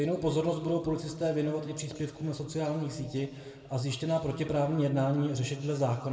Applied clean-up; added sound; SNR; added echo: none; none; none; reverberation time 1.5 s.